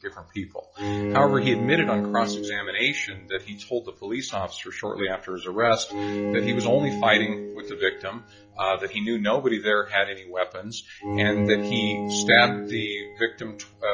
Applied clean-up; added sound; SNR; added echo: classical method log-MMSE.